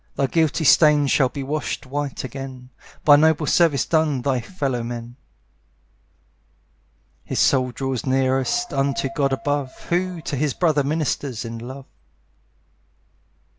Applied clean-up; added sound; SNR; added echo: none; Dog; 18 dB; none.